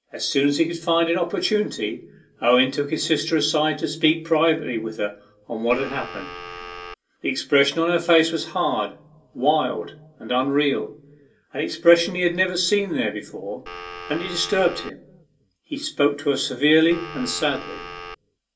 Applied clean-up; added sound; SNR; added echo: none; Telephone; 12 dB; reverberation time 0.2 s.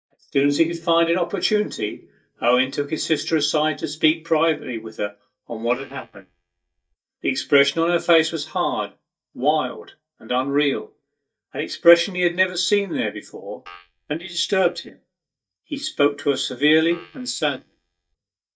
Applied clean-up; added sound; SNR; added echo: neural mask model DeepFilterNet 3.